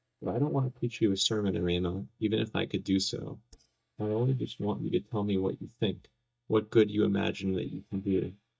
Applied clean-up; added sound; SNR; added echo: neural mask model DeepFilterNet 3.